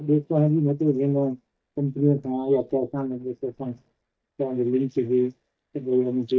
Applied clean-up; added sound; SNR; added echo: neural mask model DeepFilterNet 3.